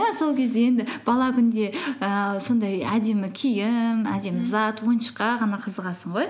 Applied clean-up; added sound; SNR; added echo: none; none; none; none.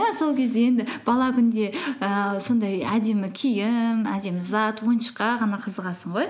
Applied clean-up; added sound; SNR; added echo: neural mask model Resemble Enhance denoiser.